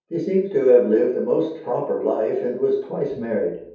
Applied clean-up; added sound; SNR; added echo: none; none; none; reverberation time 0.7 s.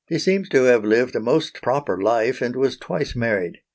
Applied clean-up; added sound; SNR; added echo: none; none; none; none.